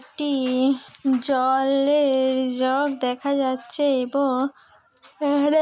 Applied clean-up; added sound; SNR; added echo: none; none; none; none.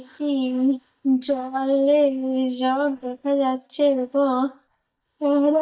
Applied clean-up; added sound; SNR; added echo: neural mask model DeepFilterNet 3.